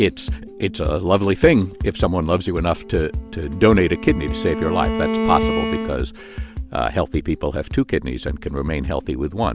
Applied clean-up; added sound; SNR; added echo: none; Bowed string instrument; 5 dB; none.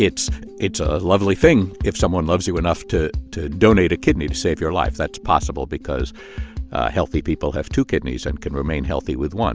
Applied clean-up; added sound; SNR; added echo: none; none; none; none.